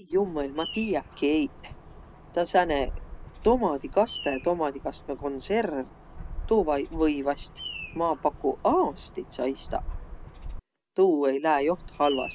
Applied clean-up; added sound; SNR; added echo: none; Bird vocalization, bird call, bird song; 13 dB; none.